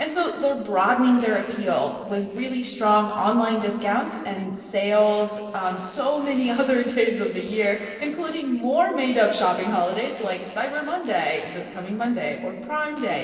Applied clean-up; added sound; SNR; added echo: neural separator model SepFormer DNS4.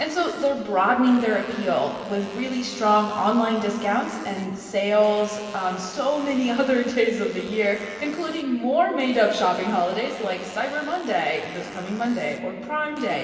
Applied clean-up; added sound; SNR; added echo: none; Fart; 19 dB; reverberation time 2.6 s.